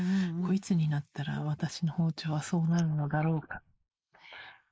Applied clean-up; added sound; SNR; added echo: neural mask model Resemble Enhance denoiser.